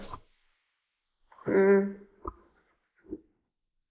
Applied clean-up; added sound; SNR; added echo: neural mask model Resemble Enhance denoiser.